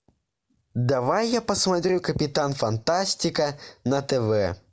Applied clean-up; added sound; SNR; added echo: none; none; none; none.